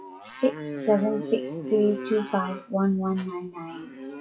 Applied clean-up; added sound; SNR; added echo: classical method WPE with log-MMSE.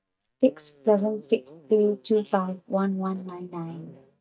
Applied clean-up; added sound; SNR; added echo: neural mask model DeepFilterNet 3.